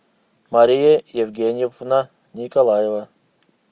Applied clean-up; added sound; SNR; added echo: none; none; none; none.